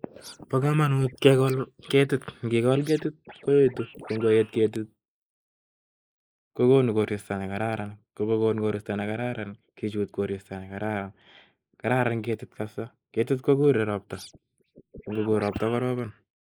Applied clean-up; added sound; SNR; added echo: neural mask model Resemble Enhance denoiser.